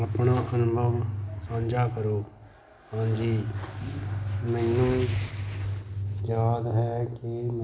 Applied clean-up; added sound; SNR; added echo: none; none; none; none.